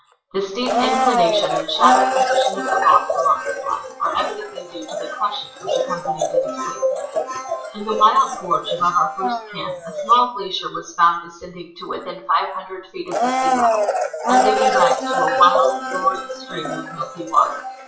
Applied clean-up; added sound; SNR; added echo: classical method WPE with log-MMSE.